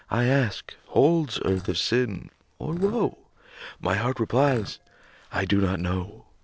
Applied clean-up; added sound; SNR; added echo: neural separator model SepFormer DNS4.